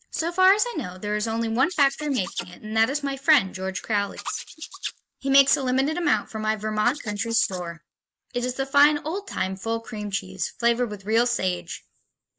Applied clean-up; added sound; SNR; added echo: neural mask model Resemble Enhance denoiser.